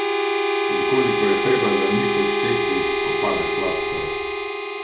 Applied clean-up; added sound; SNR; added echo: none; Harmonica; -5 dB; none.